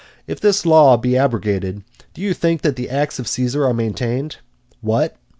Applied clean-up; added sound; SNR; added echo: none; none; none; none.